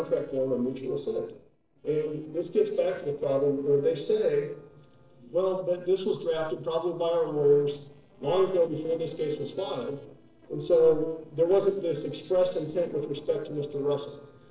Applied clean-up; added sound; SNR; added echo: neural separator model SepFormer DNS4.